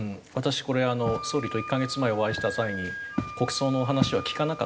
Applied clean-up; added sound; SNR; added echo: none; Walk, footsteps + Wind instrument, woodwind instrument; 8 dB; none.